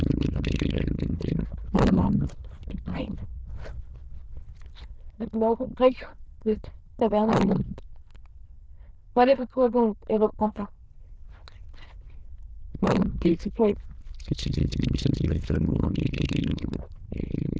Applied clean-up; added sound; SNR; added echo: neural diffusion model UNIVERSE++.